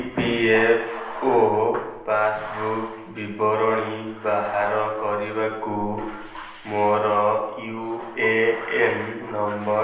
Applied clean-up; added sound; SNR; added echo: none; Bathtub (filling or washing); 14 dB; reverberation time 0.9 s.